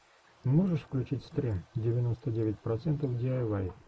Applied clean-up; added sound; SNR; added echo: neural mask model Resemble Enhance denoiser.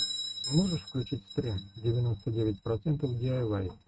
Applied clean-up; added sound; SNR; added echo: neural mask model RNNoise.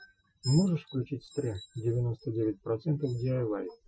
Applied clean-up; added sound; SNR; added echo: classical method Wiener filter.